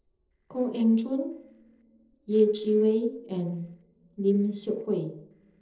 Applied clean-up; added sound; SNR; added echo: neural separator model SepFormer DNS4.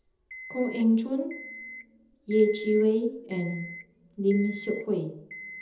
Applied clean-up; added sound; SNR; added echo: none; Alarm; 16 dB; reverberation time 1.2 s.